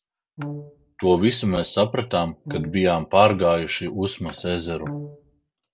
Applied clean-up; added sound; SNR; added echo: none; Brass instrument; 12 dB; none.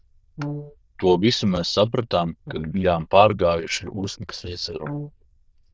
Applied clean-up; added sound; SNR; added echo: neural diffusion model UNIVERSE++.